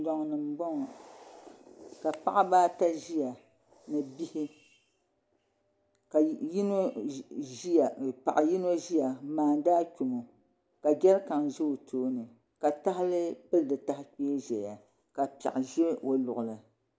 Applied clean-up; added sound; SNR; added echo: none; none; none; none.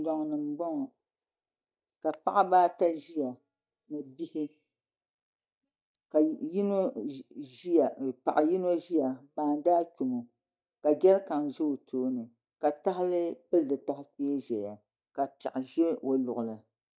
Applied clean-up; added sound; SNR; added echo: neural mask model DeepFilterNet 3.